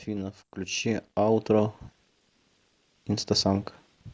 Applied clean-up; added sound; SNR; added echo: none; none; none; none.